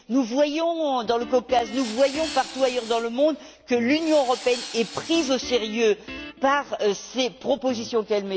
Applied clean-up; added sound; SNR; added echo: none; Tools + Guitar; 15 dB; none.